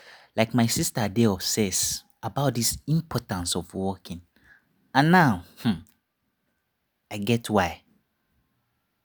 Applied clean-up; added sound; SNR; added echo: none; none; none; none.